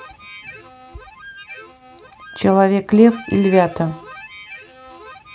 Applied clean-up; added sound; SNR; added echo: none; Harmonica; 19 dB; none.